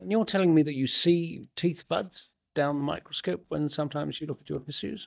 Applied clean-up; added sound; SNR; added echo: neural mask model DeepFilterNet 3.